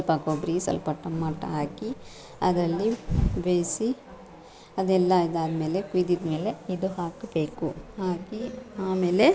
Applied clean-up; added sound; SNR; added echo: none; none; none; none.